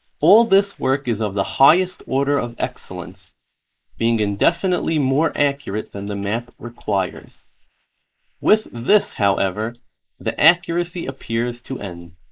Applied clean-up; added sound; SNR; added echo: neural mask model Resemble Enhance denoiser.